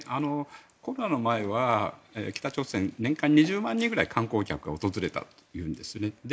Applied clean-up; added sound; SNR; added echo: none; none; none; none.